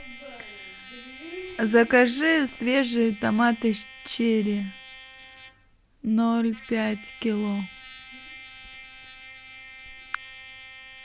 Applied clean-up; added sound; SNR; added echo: none; Trumpet; 18 dB; none.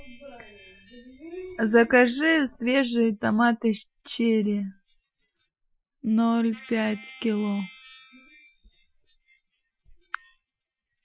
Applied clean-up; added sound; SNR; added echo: classical method Wiener filter.